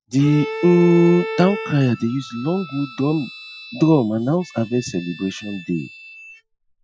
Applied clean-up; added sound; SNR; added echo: classical method Wiener filter.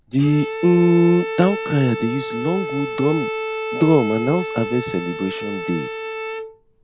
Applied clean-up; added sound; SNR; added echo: none; Bowed string instrument; 7 dB; none.